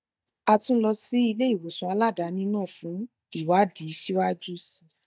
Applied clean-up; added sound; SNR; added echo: neural mask model DeepFilterNet 3.